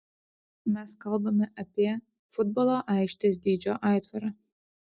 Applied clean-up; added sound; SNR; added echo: none; none; none; none.